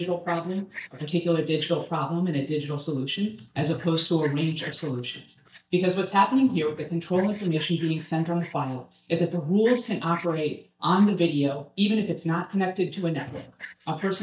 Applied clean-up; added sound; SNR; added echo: neural mask model DeepFilterNet 3.